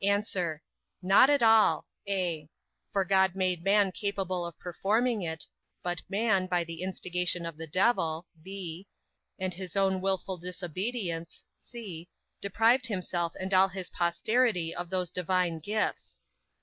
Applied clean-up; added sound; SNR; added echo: none; none; none; none.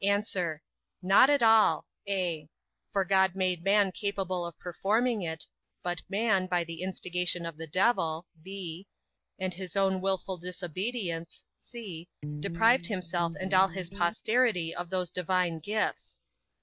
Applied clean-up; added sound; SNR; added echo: neural separator model SepFormer DNS4.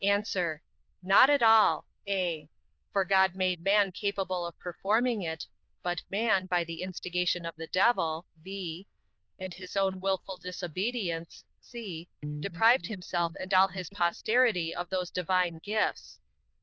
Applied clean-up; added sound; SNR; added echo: neural diffusion model UNIVERSE++.